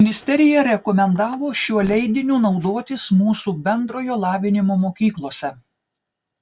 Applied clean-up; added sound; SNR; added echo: none; none; none; none.